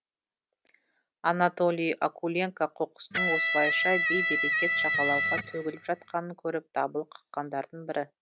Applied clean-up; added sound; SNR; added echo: none; Electric guitar; -3 dB; none.